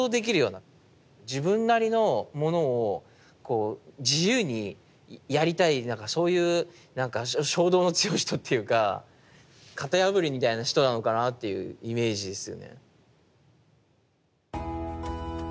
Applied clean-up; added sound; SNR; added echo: none; none; none; none.